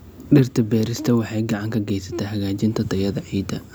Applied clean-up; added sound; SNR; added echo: none; none; none; none.